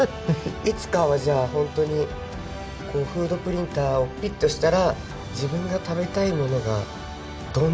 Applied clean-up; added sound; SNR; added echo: none; none; none; none.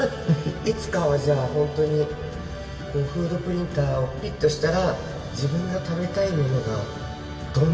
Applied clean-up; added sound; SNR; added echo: none; none; none; reverberation time 1.8 s.